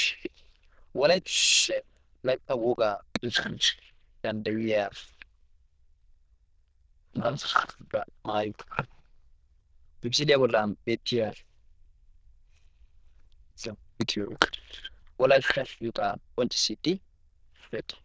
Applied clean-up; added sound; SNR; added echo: neural diffusion model UNIVERSE++.